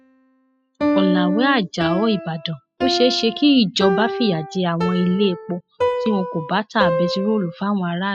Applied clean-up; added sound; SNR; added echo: classical method spectral subtraction.